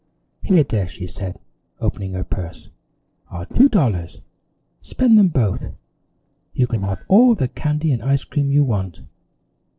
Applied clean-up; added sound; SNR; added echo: neural separator model SepFormer DNS4.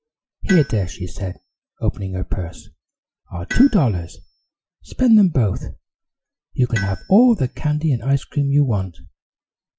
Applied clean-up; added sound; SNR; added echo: classical method Wiener filter.